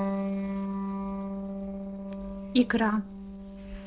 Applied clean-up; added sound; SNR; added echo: neural separator model SepFormer DNS4.